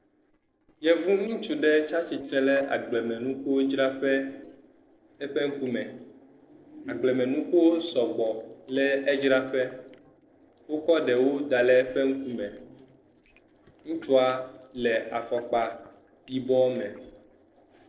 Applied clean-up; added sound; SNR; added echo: neural separator model SepFormer DNS4.